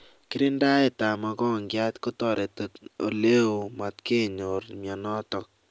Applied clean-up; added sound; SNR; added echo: none; none; none; none.